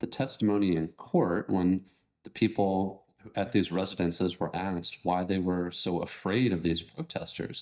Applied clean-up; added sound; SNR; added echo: neural mask model DeepFilterNet 3.